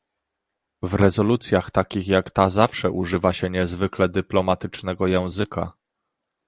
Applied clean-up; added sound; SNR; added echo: none; none; none; none.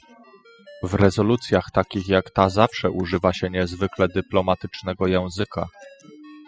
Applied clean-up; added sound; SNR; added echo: classical method spectral subtraction.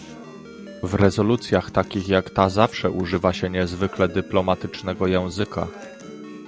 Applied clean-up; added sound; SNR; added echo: none; Acoustic guitar + Ringtone; 17 dB; none.